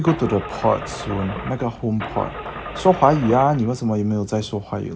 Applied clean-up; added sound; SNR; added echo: none; Engine starting / Car; 11 dB; none.